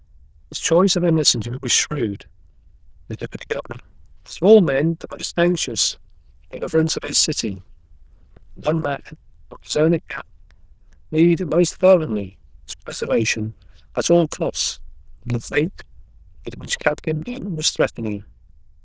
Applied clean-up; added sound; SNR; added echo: neural diffusion model UNIVERSE++.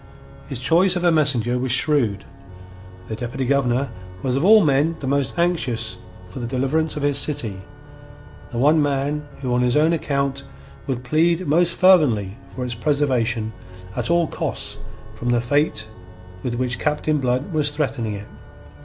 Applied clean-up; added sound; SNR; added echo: none; Organ; 18 dB; none.